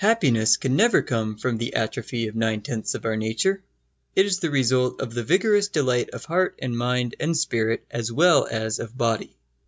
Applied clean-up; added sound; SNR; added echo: none; none; none; none.